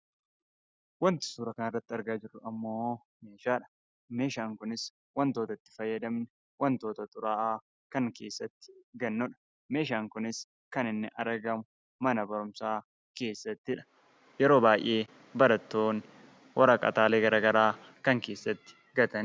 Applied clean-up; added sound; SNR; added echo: none; none; none; none.